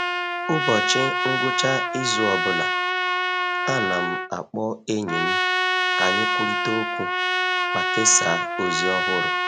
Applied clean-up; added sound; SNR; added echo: none; Trumpet; -3 dB; none.